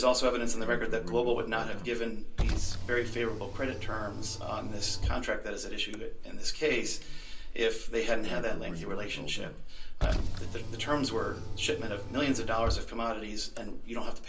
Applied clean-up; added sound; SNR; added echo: none; Car; 0 dB; reverberation time 0.3 s.